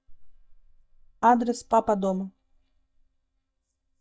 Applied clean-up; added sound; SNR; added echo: neural mask model DeepFilterNet 3.